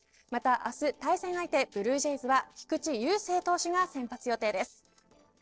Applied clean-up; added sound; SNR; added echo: neural separator model SepFormer DNS4.